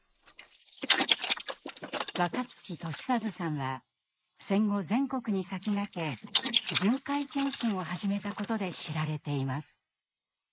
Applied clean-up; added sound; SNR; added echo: neural mask model Resemble Enhance denoiser.